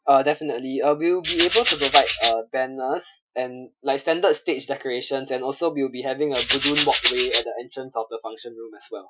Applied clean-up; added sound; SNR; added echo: classical method Wiener filter.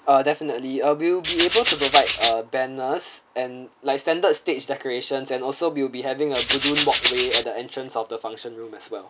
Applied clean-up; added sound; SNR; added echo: none; Rattle (instrument); -1 dB; none.